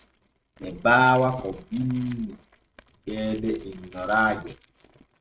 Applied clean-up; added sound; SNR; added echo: neural mask model RNNoise.